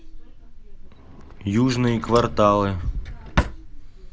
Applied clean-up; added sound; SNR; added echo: none; Drawer open or close; 7 dB; none.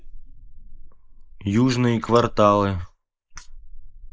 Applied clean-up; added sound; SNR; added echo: neural mask model Resemble Enhance denoiser.